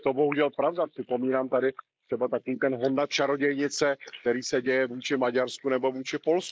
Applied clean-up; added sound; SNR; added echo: neural mask model Resemble Enhance denoiser.